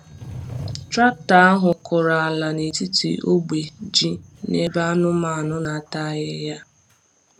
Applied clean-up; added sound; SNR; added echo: none; Sliding door; 19 dB; none.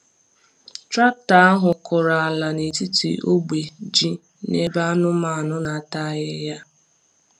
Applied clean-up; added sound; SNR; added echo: none; none; none; none.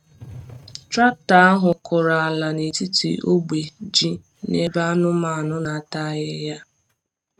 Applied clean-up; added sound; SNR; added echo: neural mask model RNNoise.